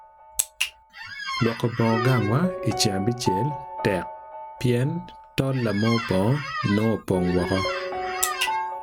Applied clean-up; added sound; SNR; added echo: none; Piano + Squeak; 6 dB; none.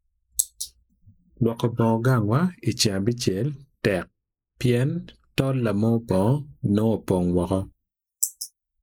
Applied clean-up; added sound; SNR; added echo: neural mask model Resemble Enhance denoiser.